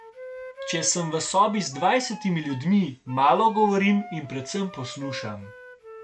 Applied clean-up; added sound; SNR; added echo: none; Wind instrument, woodwind instrument; 16 dB; none.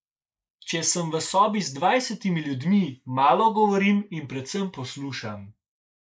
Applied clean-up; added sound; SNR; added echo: neural mask model Resemble Enhance denoiser.